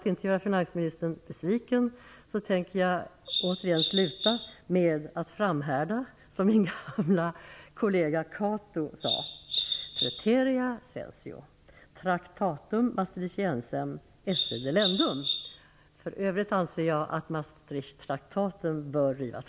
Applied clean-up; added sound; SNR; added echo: none; Bird vocalization, bird call, bird song; 2 dB; none.